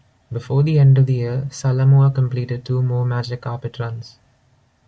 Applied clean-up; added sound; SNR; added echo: none; none; none; none.